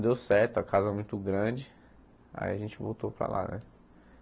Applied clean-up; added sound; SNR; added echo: none; none; none; none.